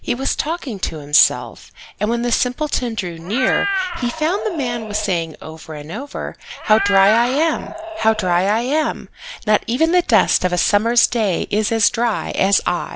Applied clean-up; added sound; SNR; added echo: none; Meow; 6 dB; none.